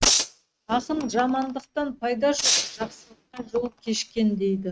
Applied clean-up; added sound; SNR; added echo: neural mask model RNNoise.